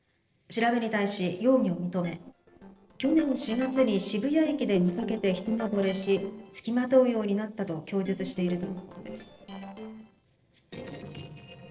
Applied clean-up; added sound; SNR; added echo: neural separator model SepFormer DNS4.